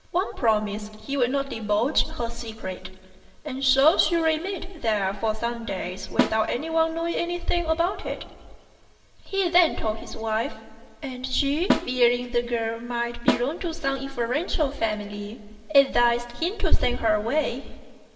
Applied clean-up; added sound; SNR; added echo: none; Snare drum; 5 dB; reverberation time 2.1 s.